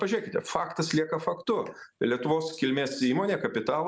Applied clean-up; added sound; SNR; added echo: none; none; none; none.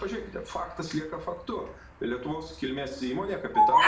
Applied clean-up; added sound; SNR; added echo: none; Bird vocalization, bird call, bird song; -4 dB; reverberation time 0.4 s.